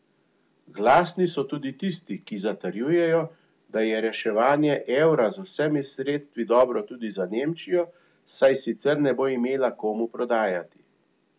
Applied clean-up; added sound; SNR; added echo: none; none; none; none.